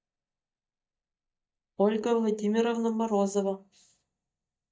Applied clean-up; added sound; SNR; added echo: neural mask model DeepFilterNet 3.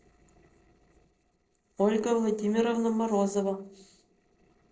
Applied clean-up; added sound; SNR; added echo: neural separator model SepFormer DNS4.